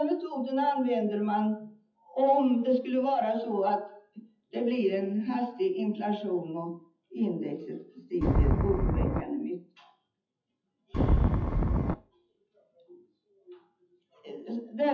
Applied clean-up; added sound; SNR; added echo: classical method WPE with log-MMSE.